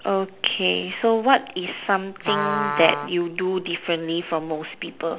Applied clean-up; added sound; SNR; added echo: none; Trumpet; 7 dB; none.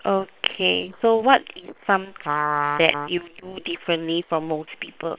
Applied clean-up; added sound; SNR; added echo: neural separator model SepFormer WHAM!.